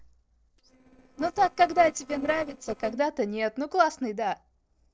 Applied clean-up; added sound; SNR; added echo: neural separator model SepFormer DNS4.